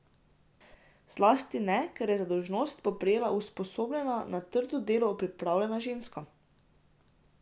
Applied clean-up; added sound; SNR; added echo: none; none; none; none.